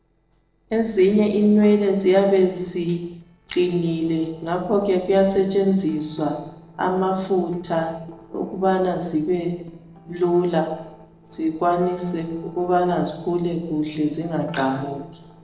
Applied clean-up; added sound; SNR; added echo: neural separator model SepFormer DNS4.